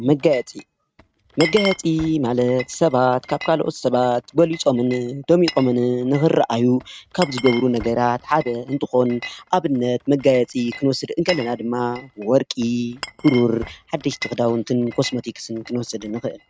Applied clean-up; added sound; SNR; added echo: neural mask model RNNoise.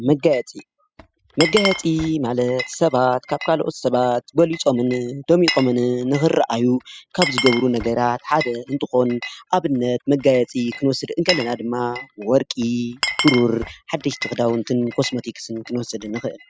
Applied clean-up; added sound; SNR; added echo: classical method spectral subtraction.